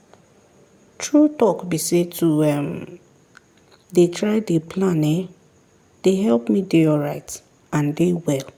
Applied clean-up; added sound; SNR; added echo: none; none; none; none.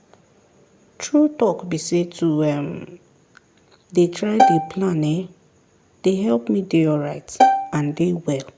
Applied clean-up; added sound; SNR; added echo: none; Bowed string instrument; -2 dB; none.